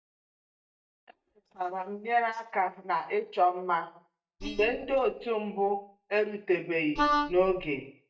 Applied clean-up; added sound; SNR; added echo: neural mask model DeepFilterNet 3.